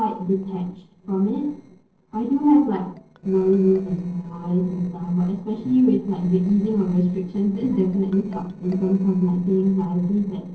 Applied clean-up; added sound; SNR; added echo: neural separator model SepFormer DNS4.